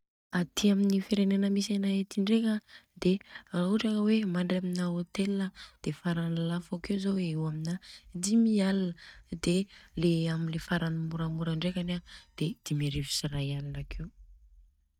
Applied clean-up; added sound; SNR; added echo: neural mask model DeepFilterNet 3.